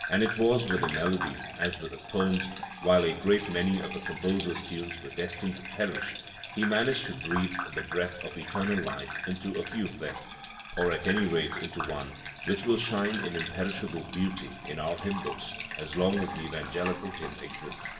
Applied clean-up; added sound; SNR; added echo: none; Bathtub (filling or washing) / Gurgling; 7 dB; reverberation time 1.0 s.